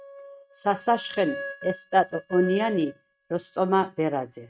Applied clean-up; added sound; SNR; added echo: neural mask model RNNoise.